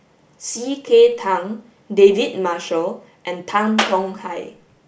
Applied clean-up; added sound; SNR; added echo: none; Clapping; 7 dB; none.